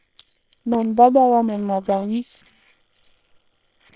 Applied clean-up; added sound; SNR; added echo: neural separator model SepFormer WHAM!.